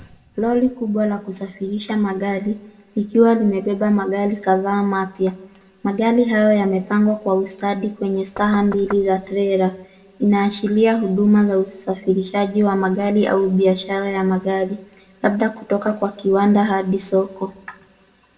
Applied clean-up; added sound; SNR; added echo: none; Knock; 17 dB; reverberation time 0.8 s.